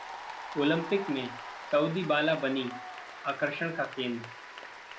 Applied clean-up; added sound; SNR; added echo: none; Applause / Cheering; 11 dB; none.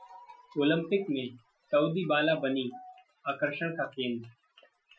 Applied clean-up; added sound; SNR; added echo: classical method Wiener filter.